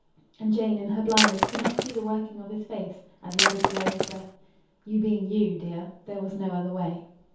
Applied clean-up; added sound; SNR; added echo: none; Shatter; -3 dB; reverberation time 0.6 s.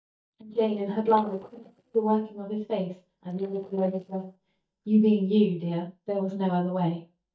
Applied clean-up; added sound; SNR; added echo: neural mask model DeepFilterNet 3.